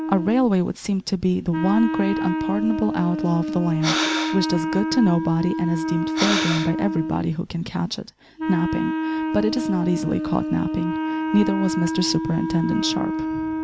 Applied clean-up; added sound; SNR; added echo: none; Wind instrument, woodwind instrument + Breathing; 2 dB; none.